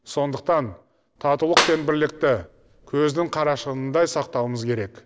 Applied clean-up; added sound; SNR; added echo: none; Clapping; 5 dB; none.